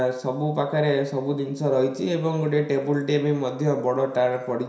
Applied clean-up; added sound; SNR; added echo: none; none; none; reverberation time 0.7 s.